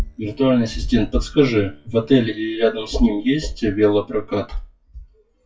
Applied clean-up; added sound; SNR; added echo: classical method WPE with log-MMSE.